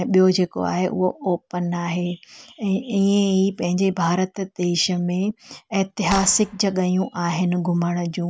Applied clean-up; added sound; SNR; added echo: none; Clapping; 12 dB; none.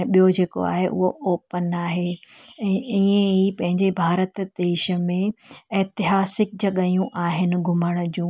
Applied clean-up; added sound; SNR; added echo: none; none; none; none.